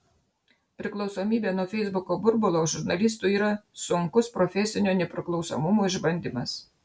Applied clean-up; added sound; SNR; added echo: none; none; none; none.